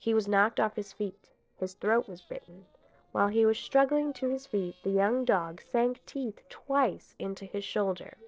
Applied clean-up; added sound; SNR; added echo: neural separator model SepFormer DNS4.